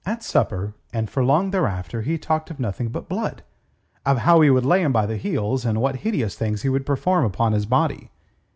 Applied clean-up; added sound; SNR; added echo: none; none; none; none.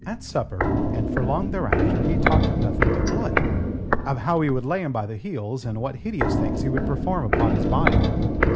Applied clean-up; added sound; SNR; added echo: none; Walk, footsteps; -5 dB; none.